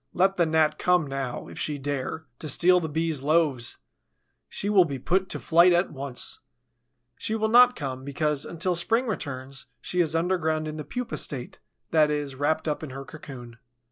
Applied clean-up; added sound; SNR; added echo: none; none; none; none.